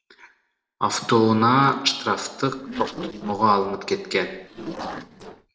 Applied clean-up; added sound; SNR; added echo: neural separator model SepFormer DNS4.